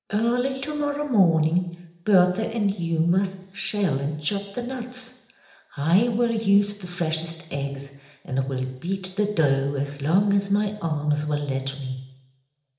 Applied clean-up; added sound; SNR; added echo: none; none; none; reverberation time 0.8 s.